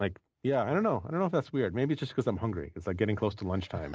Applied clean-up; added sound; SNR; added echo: none; none; none; none.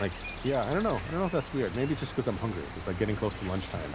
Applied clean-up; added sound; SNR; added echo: none; Cricket; 8 dB; none.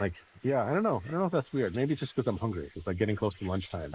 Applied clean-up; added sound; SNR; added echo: neural mask model Resemble Enhance denoiser.